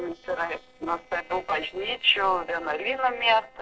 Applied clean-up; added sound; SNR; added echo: neural separator model SepFormer DNS4.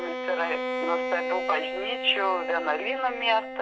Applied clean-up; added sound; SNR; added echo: none; Bowed string instrument; 4 dB; none.